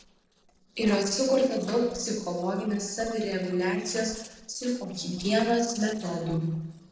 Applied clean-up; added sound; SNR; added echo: neural separator model SepFormer DNS4.